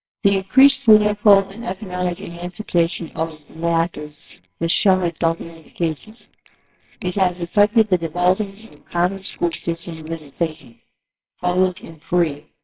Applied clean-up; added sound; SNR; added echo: neural separator model SepFormer WHAMR!.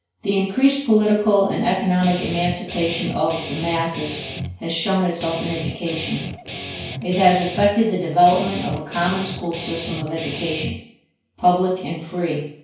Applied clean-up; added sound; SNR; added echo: none; Guitar; 9 dB; reverberation time 0.5 s.